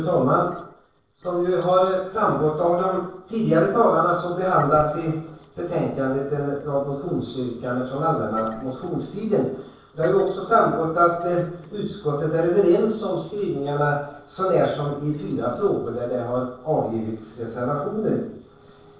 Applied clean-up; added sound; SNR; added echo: neural separator model SepFormer DNS4.